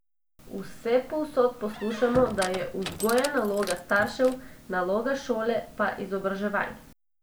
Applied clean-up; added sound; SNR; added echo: none; Squeak; 11 dB; none.